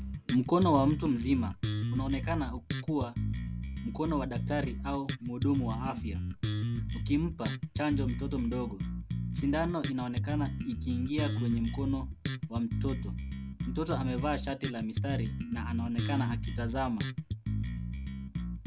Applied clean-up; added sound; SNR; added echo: none; Bass guitar; 1 dB; none.